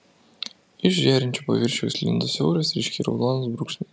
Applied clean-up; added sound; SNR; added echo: none; none; none; none.